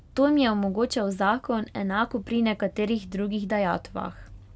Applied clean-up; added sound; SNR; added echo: none; none; none; none.